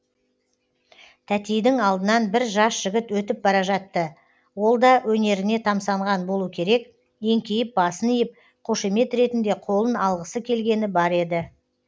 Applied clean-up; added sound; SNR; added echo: none; none; none; none.